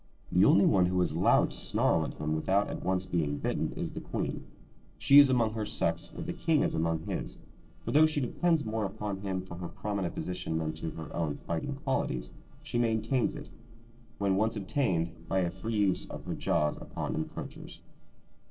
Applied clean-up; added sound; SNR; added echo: neural separator model SepFormer DNS4.